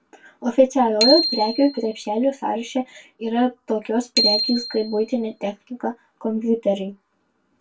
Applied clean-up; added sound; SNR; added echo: none; Bicycle bell; 5 dB; reverberation time 0.1 s.